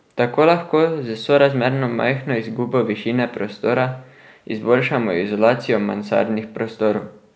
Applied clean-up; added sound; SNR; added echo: none; none; none; none.